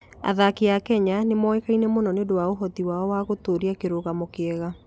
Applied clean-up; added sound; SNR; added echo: none; none; none; none.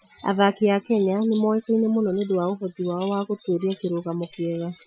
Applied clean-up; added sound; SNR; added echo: classical method Wiener filter.